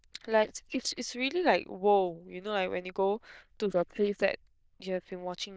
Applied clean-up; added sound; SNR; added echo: neural diffusion model UNIVERSE++.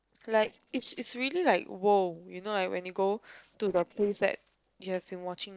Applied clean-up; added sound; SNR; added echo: neural separator model SepFormer DNS4.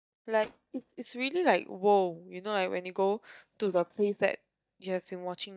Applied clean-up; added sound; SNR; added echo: neural mask model DeepFilterNet 3.